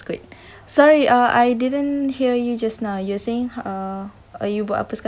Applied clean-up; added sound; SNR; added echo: none; none; none; none.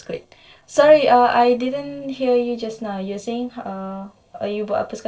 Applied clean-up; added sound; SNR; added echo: neural separator model SepFormer DNS4.